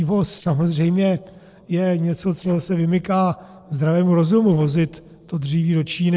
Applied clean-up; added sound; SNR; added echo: neural separator model SepFormer DNS4.